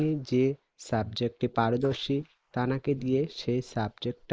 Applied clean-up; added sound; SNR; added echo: neural mask model Resemble Enhance denoiser.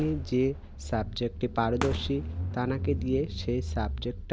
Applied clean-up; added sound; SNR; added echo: none; Fireworks + Engine / Car; 5 dB; none.